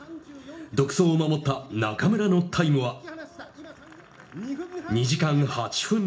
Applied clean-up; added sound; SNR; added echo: none; none; none; reverberation time 0.4 s.